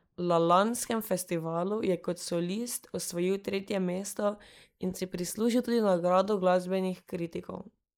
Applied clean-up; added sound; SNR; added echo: neural mask model Resemble Enhance denoiser.